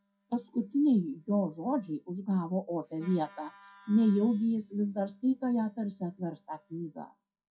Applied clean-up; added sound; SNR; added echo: classical method WPE with log-MMSE.